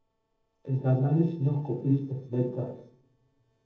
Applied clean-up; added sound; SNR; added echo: neural separator model SepFormer DNS4.